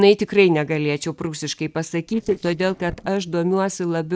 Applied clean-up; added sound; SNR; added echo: neural separator model SepFormer DNS4.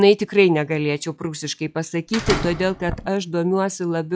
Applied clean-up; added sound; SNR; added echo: classical method log-MMSE.